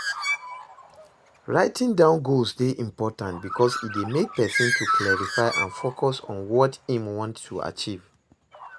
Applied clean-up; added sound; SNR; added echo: none; Bird; 6 dB; none.